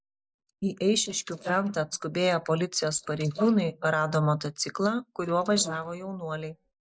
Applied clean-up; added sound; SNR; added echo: neural mask model Resemble Enhance denoiser.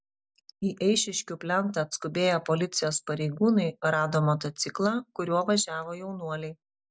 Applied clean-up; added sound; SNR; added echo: none; none; none; none.